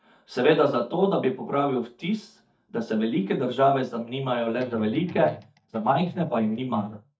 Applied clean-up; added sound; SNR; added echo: neural mask model DeepFilterNet 3.